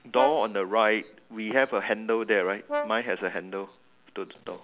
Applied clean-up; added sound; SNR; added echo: none; Brass instrument; 10 dB; none.